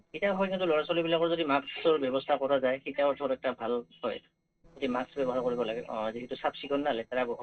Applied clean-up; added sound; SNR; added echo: neural separator model SepFormer DNS4.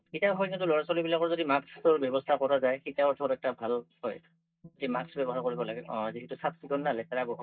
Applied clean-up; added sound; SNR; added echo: neural mask model DeepFilterNet 3.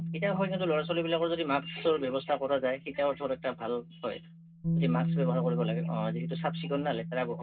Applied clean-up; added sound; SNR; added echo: none; Bass guitar; 3 dB; reverberation time 0.2 s.